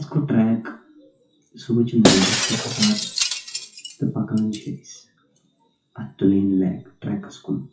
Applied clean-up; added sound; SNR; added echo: classical method WPE with log-MMSE.